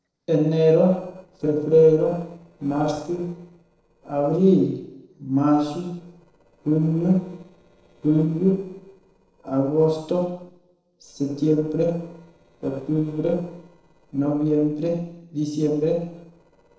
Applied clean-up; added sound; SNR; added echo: neural separator model SepFormer DNS4.